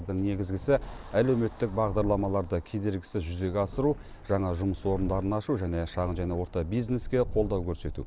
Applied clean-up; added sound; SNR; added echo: none; Subway, metro, underground; 12 dB; none.